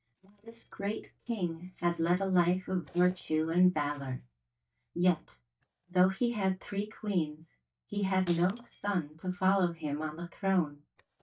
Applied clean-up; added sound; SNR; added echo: neural mask model DeepFilterNet 3.